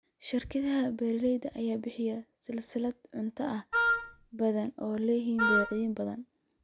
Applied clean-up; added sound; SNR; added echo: none; Wind instrument, woodwind instrument; -2 dB; none.